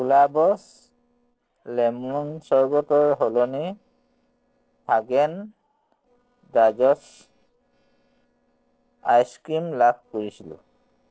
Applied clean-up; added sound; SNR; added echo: neural separator model SepFormer DNS4.